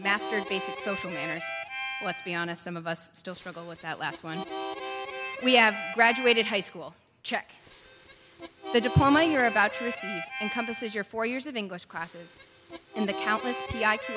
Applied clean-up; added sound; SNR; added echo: none; Harmonica; 8 dB; none.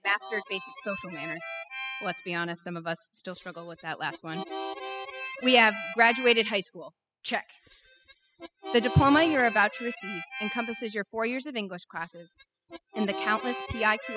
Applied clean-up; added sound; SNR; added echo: classical method spectral subtraction.